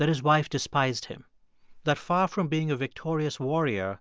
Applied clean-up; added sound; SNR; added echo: none; none; none; none.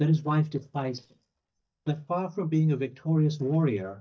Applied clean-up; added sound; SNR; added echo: neural mask model DeepFilterNet 3.